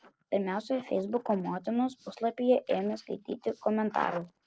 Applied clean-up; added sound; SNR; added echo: neural separator model SepFormer DNS4.